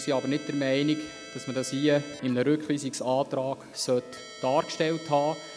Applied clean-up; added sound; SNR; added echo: none; Keyboard (musical); 17 dB; none.